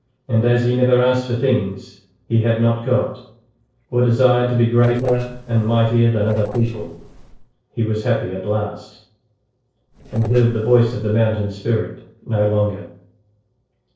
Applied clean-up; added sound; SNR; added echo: neural separator model SepFormer DNS4.